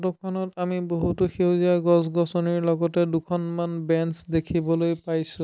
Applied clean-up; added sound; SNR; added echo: none; none; none; none.